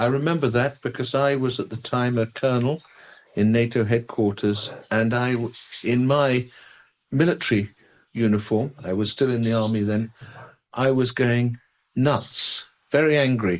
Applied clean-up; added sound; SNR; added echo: neural mask model Resemble Enhance denoiser.